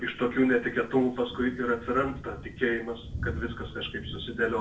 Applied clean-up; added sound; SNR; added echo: none; Thunder / Rain; 12 dB; reverberation time 0.3 s.